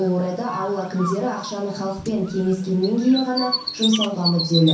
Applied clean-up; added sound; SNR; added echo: none; Bird; 8 dB; reverberation time 0.6 s.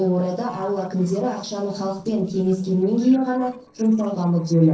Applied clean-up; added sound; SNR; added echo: neural separator model SepFormer DNS4.